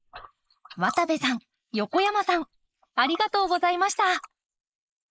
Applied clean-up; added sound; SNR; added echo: neural mask model Resemble Enhance denoiser.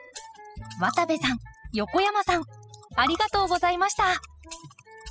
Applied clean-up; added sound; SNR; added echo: classical method spectral subtraction.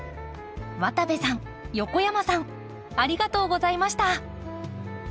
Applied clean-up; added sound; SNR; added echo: none; none; none; none.